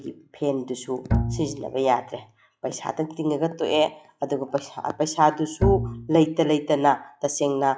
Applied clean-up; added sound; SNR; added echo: classical method log-MMSE.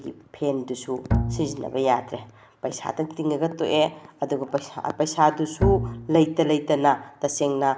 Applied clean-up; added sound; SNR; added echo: none; Bowed string instrument; 3 dB; none.